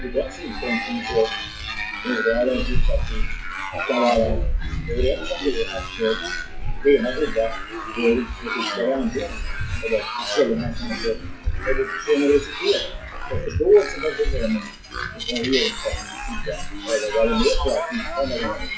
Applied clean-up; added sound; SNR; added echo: classical method WPE with log-MMSE.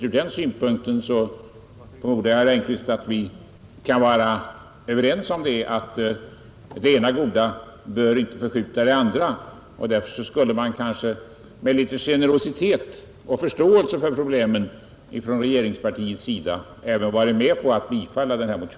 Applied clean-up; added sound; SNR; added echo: none; none; none; none.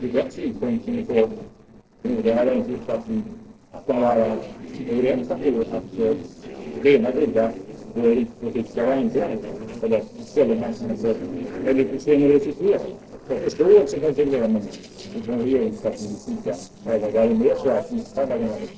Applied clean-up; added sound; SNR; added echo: neural separator model SepFormer DNS4.